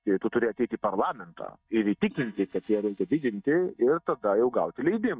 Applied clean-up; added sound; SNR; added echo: neural mask model DeepFilterNet 3.